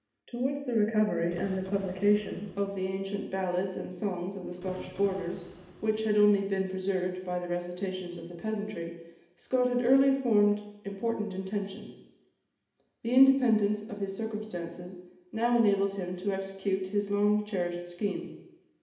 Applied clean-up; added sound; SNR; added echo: none; Printer; 17 dB; reverberation time 0.8 s.